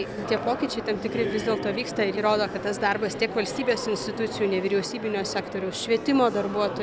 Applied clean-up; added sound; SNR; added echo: none; none; none; none.